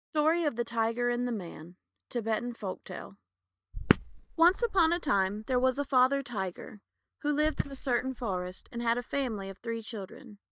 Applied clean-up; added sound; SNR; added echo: neural mask model DeepFilterNet 3.